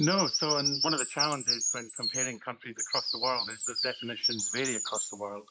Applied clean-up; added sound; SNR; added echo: neural mask model Resemble Enhance denoiser.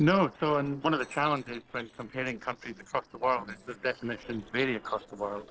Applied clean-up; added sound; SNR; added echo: neural separator model SepFormer DNS4.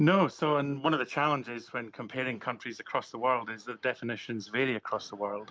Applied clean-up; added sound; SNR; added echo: none; none; none; none.